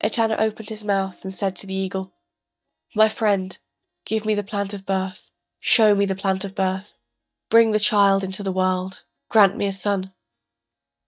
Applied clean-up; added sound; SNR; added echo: neural mask model DeepFilterNet 3.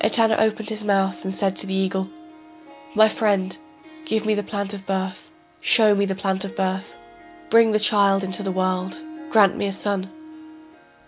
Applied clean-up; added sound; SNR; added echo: none; Harp; 19 dB; none.